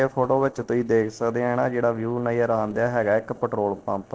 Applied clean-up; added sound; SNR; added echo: neural separator model SepFormer DNS4.